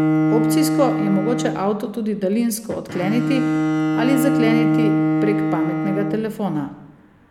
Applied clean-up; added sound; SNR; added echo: none; Bowed string instrument; -2 dB; none.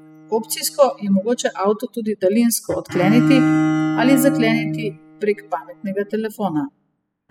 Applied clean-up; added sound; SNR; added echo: classical method spectral subtraction.